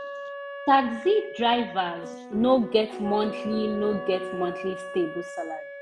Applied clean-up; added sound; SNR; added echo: none; Wind instrument, woodwind instrument + Piano; 10 dB; none.